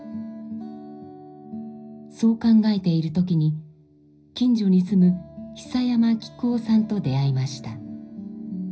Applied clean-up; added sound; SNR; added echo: none; none; none; reverberation time 0.5 s.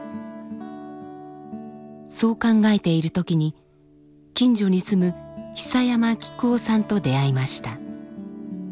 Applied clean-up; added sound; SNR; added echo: none; none; none; none.